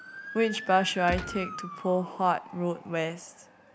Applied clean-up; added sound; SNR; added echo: none; Motor vehicle (road) / Siren + Gunshot, gunfire; 12 dB; none.